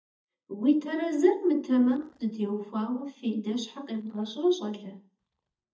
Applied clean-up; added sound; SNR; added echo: neural mask model DeepFilterNet 3.